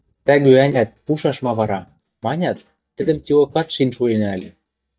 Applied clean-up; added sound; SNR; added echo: neural mask model DeepFilterNet 3.